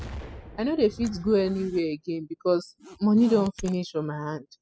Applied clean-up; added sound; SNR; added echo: classical method spectral subtraction.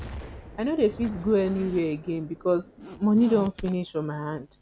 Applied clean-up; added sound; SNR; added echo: none; Zipper (clothing) + Explosion; 15 dB; none.